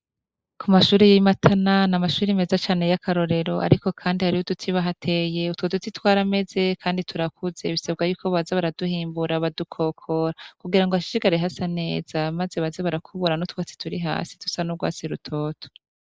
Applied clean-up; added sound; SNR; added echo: neural mask model Resemble Enhance denoiser.